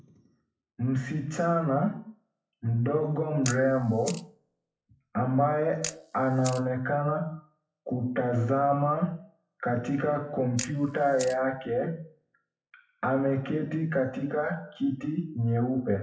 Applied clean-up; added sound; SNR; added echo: classical method WPE with log-MMSE.